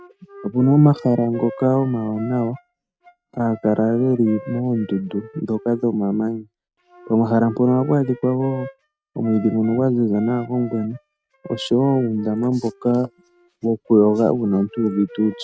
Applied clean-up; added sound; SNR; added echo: neural mask model RNNoise.